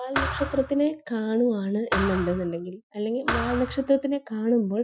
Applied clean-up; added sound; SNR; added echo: classical method Wiener filter.